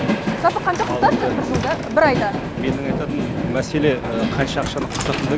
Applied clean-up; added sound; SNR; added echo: none; Train; 1 dB; none.